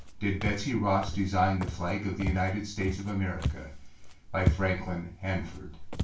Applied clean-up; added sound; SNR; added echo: none; Walk, footsteps; 6 dB; reverberation time 0.2 s.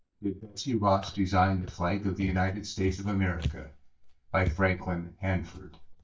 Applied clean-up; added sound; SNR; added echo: neural mask model DeepFilterNet 3.